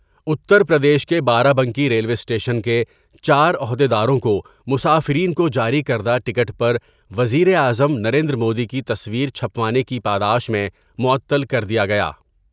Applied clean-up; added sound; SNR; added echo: none; none; none; none.